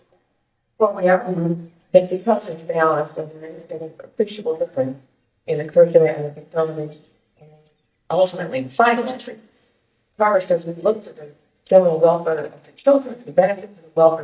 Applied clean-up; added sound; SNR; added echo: neural mask model DeepFilterNet 3.